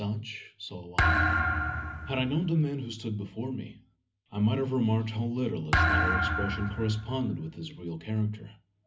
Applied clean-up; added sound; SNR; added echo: none; Thump, thud; -1 dB; reverberation time 0.4 s.